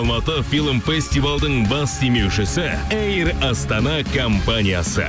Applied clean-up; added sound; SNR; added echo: none; Wind instrument, woodwind instrument; 19 dB; none.